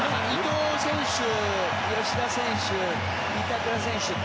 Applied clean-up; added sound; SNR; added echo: none; Trumpet; 13 dB; none.